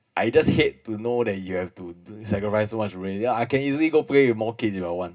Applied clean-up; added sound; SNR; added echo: none; none; none; reverberation time 0.2 s.